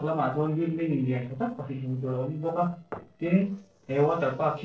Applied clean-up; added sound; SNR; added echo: neural separator model SepFormer DNS4.